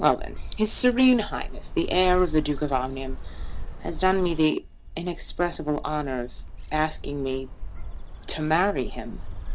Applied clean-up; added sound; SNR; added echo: none; Bird; 6 dB; none.